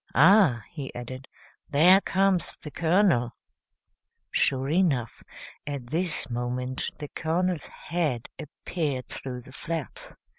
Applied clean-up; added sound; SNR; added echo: none; none; none; none.